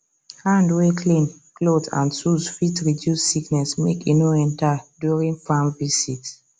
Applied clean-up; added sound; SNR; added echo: none; none; none; none.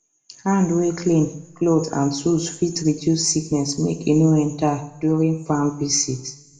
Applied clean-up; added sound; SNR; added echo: none; none; none; reverberation time 0.9 s.